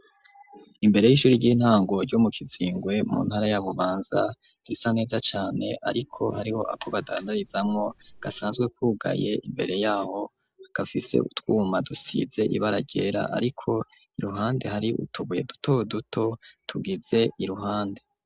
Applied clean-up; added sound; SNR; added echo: none; Alarm; 17 dB; none.